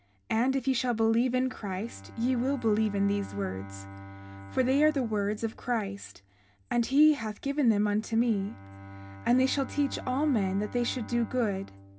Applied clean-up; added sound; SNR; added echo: none; Bowed string instrument; 17 dB; reverberation time 0.3 s.